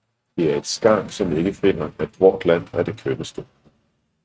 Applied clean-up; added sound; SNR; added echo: neural mask model RNNoise.